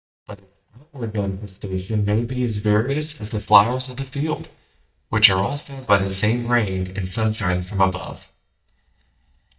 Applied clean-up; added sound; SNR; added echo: neural mask model DeepFilterNet 3.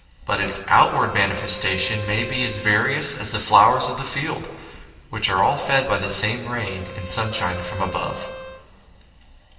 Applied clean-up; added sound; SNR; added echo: none; Bowed string instrument; 15 dB; reverberation time 2.6 s.